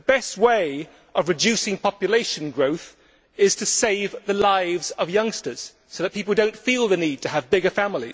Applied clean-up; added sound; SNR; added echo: none; none; none; none.